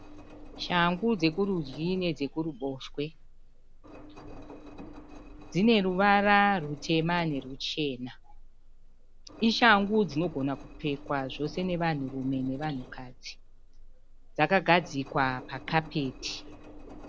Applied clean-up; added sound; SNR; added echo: none; Engine; 16 dB; none.